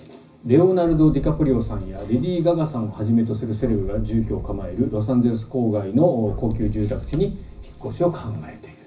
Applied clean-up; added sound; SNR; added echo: none; Boom; 11 dB; reverberation time 0.4 s.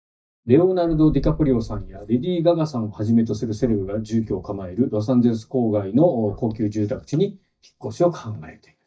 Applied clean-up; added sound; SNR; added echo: neural mask model DeepFilterNet 3.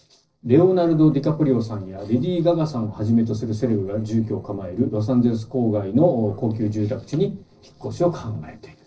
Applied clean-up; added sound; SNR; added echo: neural separator model SepFormer DNS4.